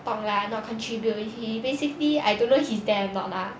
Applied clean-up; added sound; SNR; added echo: none; none; none; none.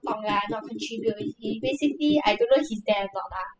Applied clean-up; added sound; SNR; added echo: classical method spectral subtraction.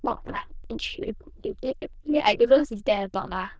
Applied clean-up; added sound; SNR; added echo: neural diffusion model UNIVERSE++.